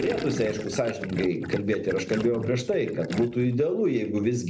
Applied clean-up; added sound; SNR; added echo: none; Gurgling; 11 dB; none.